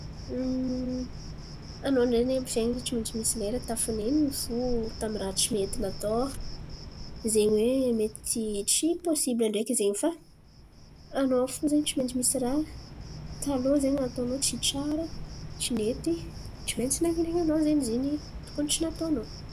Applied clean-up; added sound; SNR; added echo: none; Cricket; 11 dB; none.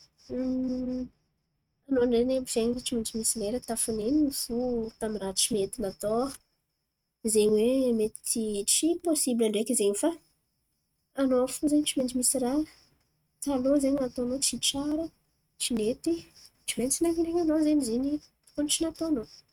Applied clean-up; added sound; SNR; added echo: neural mask model RNNoise.